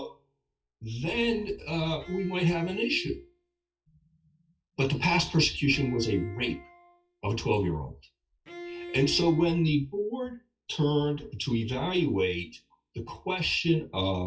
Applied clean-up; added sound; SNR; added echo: classical method WPE with log-MMSE.